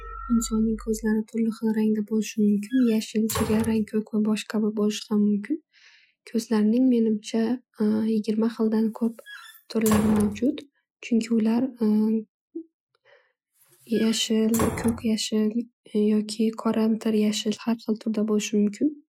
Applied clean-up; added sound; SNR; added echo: classical method Wiener filter.